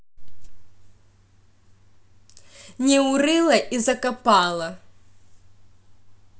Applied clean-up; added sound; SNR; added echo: none; none; none; none.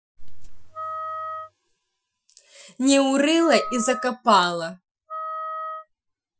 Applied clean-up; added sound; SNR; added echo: classical method Wiener filter.